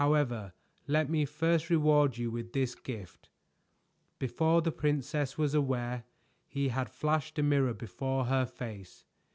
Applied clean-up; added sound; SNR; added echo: none; none; none; none.